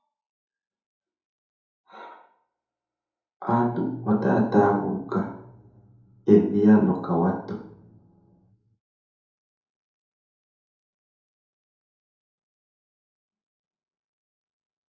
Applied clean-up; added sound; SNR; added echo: none; none; none; reverberation time 2.6 s.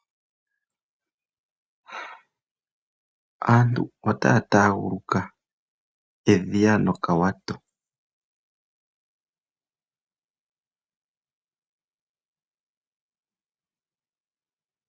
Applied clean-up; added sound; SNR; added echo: none; none; none; none.